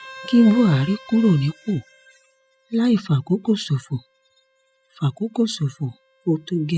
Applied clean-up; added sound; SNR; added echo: classical method spectral subtraction.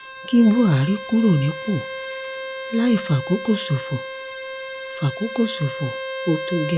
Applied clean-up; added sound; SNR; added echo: none; Bowed string instrument; 9 dB; none.